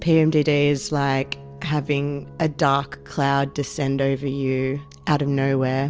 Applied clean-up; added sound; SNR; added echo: none; none; none; none.